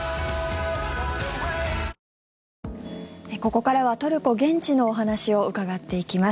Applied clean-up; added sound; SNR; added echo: none; none; none; none.